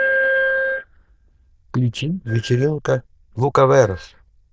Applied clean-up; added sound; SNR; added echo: neural diffusion model UNIVERSE++.